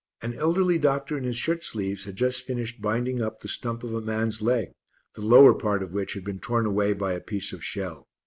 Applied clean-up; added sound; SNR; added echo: none; none; none; none.